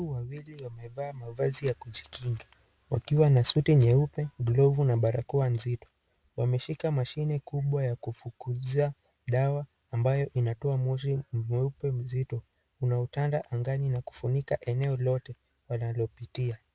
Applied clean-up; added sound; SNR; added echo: none; none; none; none.